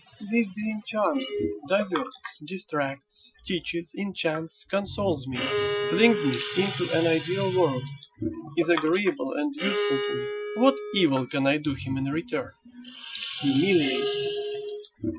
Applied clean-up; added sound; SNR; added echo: classical method Wiener filter.